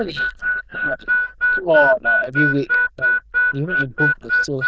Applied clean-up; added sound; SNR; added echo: neural diffusion model UNIVERSE++.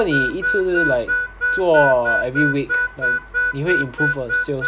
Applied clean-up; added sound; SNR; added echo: none; Harmonica; 0 dB; none.